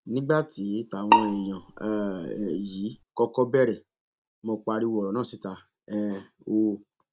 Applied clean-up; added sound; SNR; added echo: none; Bowed string instrument; 0 dB; none.